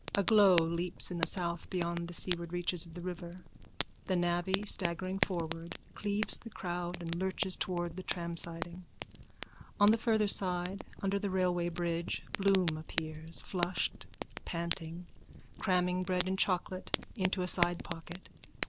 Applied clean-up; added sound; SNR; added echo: none; Fire; 5 dB; none.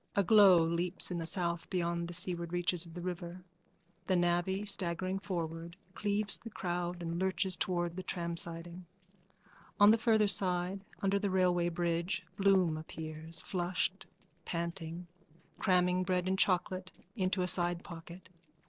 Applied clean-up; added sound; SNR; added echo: neural separator model SepFormer DNS4.